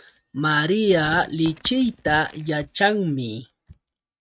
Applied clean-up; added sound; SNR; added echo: neural mask model RNNoise.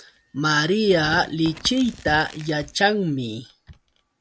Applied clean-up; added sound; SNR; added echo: none; Tearing; 16 dB; none.